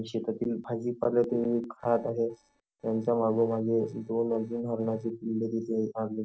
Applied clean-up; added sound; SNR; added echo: neural separator model SepFormer DNS4.